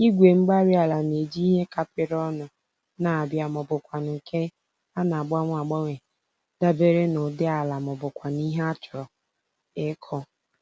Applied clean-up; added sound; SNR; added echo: none; none; none; none.